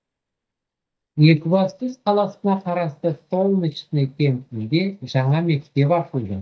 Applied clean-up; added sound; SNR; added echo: neural mask model DeepFilterNet 3.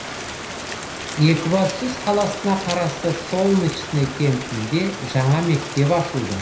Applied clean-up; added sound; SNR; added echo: none; Rain; 9 dB; reverberation time 0.5 s.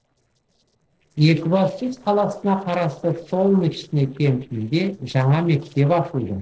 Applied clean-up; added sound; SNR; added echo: neural separator model SepFormer DNS4.